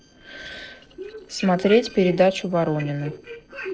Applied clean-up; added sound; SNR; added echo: neural separator model SepFormer DNS4.